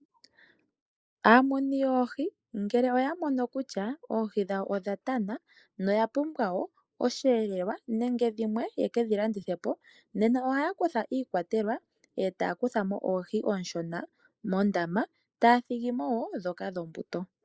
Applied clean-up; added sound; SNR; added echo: neural mask model Resemble Enhance denoiser.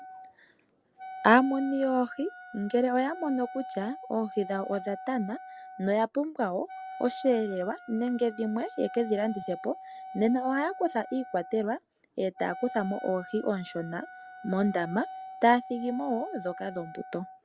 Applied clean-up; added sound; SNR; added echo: none; Wind instrument, woodwind instrument; 14 dB; none.